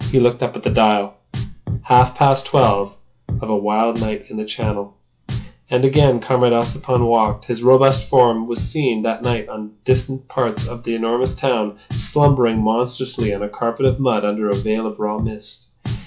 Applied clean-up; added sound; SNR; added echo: classical method log-MMSE.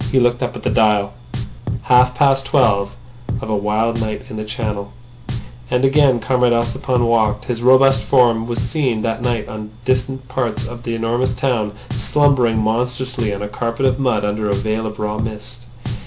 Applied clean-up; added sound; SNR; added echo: none; Drum; 8 dB; none.